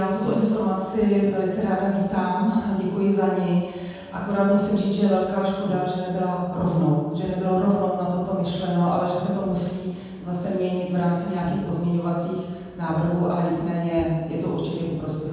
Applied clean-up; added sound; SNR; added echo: none; Brass instrument; 15 dB; reverberation time 1.2 s.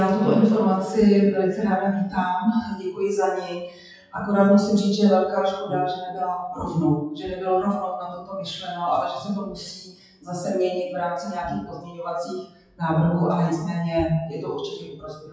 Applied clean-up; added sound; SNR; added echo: classical method WPE with log-MMSE.